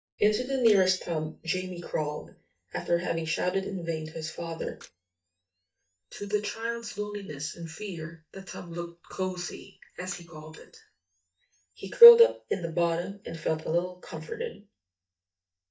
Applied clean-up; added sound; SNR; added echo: neural mask model DeepFilterNet 3.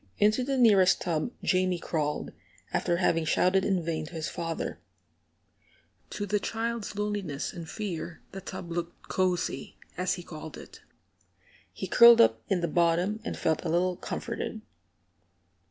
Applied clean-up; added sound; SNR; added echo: none; none; none; none.